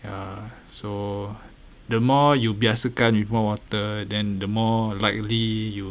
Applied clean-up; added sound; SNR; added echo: none; none; none; none.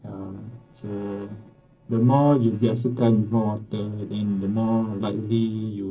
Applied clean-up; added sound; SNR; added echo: neural separator model SepFormer DNS4.